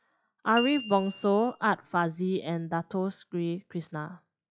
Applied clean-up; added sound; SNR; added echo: classical method log-MMSE.